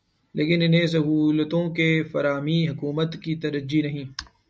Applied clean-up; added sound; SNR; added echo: none; none; none; none.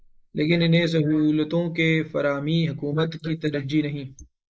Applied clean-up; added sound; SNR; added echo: neural mask model Resemble Enhance denoiser.